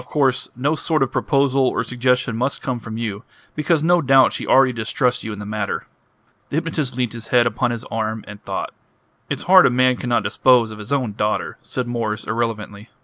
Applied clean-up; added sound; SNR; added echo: none; none; none; none.